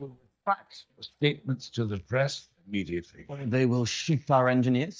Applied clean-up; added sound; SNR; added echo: neural mask model DeepFilterNet 3.